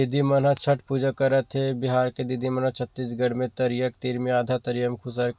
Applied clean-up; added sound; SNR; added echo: none; none; none; none.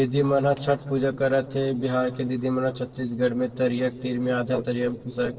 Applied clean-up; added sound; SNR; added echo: neural separator model SepFormer DNS4.